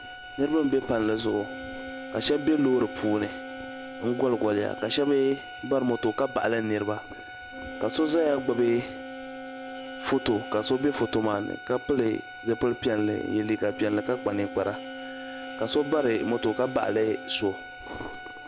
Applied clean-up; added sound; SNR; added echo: none; Wind instrument, woodwind instrument + Bowed string instrument; 12 dB; none.